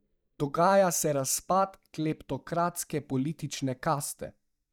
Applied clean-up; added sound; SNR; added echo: neural mask model DeepFilterNet 3.